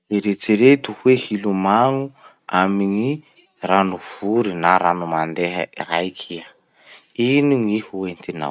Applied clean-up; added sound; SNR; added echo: none; none; none; none.